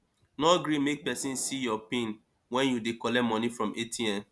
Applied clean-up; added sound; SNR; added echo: none; none; none; none.